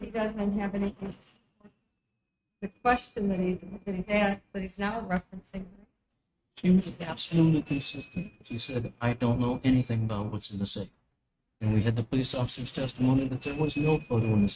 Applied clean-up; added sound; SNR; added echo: neural mask model RNNoise.